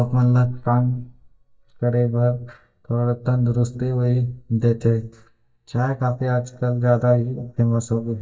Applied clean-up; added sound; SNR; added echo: neural mask model DeepFilterNet 3.